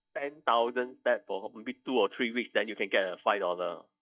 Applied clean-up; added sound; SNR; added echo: neural mask model DeepFilterNet 3.